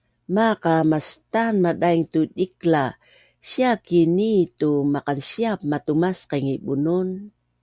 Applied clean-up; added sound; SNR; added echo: none; none; none; none.